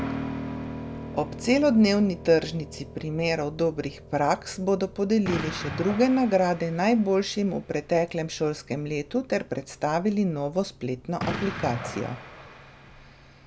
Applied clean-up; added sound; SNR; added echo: none; Explosion + Piano; 12 dB; none.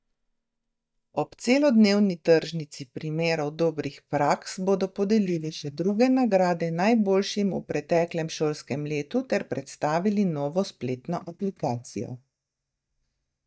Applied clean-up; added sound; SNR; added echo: neural mask model DeepFilterNet 3.